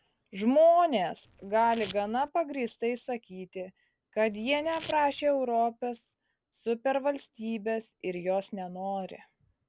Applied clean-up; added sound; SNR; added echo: none; Domestic sounds, home sounds; 18 dB; none.